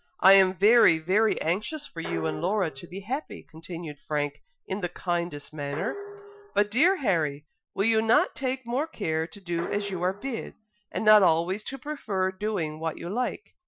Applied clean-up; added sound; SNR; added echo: classical method Wiener filter.